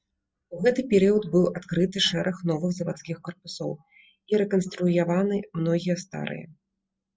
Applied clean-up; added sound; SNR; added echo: none; none; none; none.